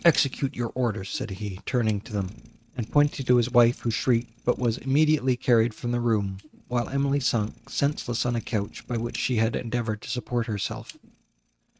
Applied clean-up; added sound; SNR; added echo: neural mask model RNNoise.